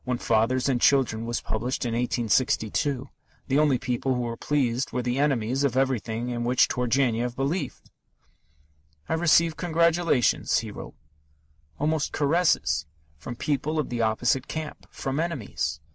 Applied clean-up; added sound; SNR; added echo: neural mask model Resemble Enhance denoiser.